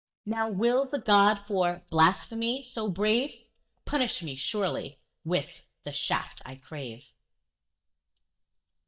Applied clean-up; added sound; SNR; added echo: neural mask model DeepFilterNet 3.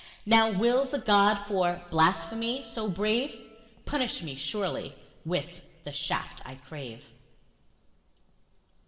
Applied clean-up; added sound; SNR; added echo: none; Keyboard (musical); 20 dB; reverberation time 1.4 s.